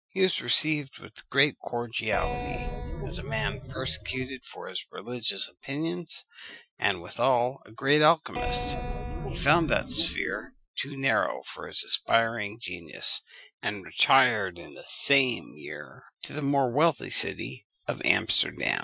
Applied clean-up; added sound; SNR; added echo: classical method Wiener filter.